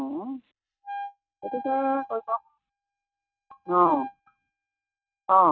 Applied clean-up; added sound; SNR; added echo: neural mask model RNNoise.